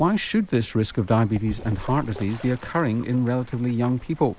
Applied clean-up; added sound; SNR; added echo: none; Bird / Fowl; 17 dB; none.